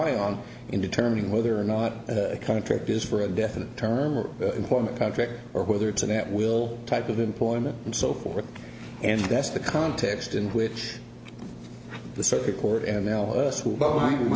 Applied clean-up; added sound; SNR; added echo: none; none; none; none.